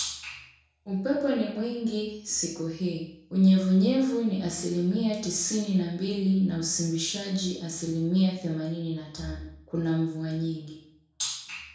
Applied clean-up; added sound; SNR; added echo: none; none; none; reverberation time 0.6 s.